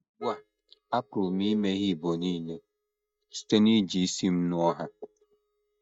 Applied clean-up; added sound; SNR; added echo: neural mask model DeepFilterNet 3.